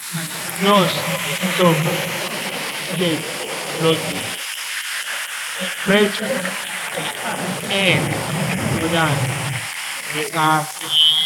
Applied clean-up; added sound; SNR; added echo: neural mask model Resemble Enhance denoiser.